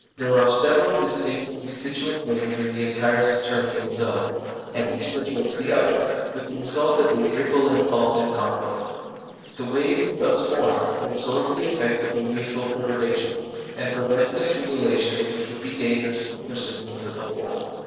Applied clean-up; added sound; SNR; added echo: neural separator model SepFormer DNS4.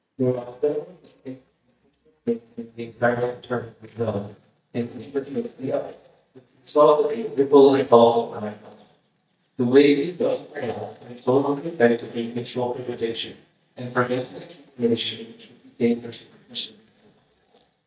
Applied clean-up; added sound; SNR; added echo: neural mask model DeepFilterNet 3.